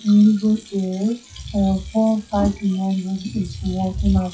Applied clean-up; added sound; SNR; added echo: classical method WPE with log-MMSE.